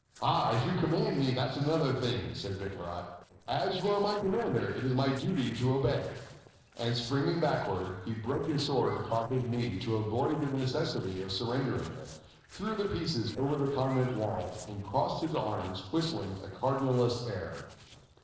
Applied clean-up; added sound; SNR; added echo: neural separator model SepFormer DNS4.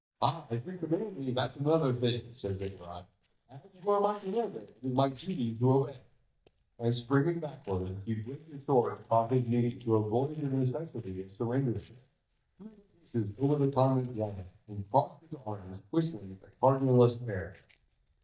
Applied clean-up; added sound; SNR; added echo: neural mask model DeepFilterNet 3.